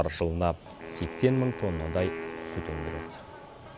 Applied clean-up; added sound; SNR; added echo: none; Wind instrument, woodwind instrument; 10 dB; none.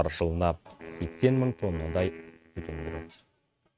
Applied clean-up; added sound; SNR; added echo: neural mask model RNNoise.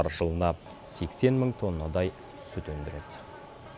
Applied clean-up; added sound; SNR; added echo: none; none; none; none.